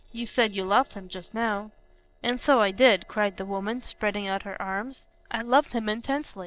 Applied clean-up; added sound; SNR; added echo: neural separator model SepFormer DNS4.